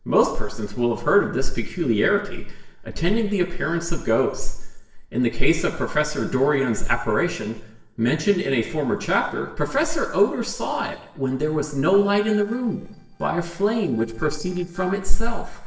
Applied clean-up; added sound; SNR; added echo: neural separator model SepFormer DNS4.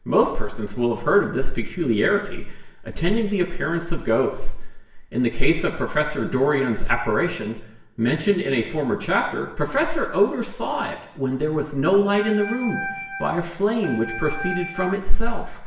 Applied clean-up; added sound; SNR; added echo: none; Organ; 11 dB; reverberation time 0.8 s.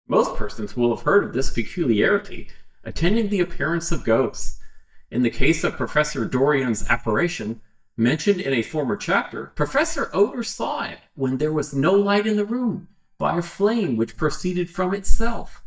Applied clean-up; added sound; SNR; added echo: neural mask model DeepFilterNet 3.